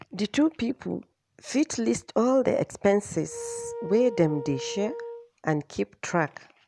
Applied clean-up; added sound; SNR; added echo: none; Wind instrument, woodwind instrument; 11 dB; none.